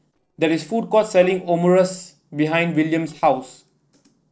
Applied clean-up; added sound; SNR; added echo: neural separator model SepFormer DNS4.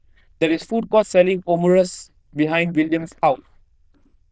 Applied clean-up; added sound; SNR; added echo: neural diffusion model UNIVERSE++.